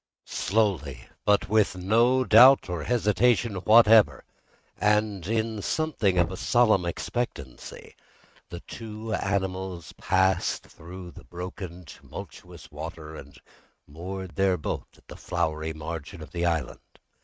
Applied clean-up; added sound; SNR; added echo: neural mask model RNNoise.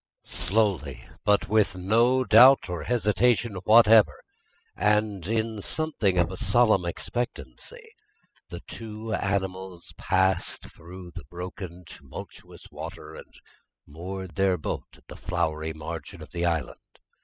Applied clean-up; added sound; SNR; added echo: classical method spectral subtraction.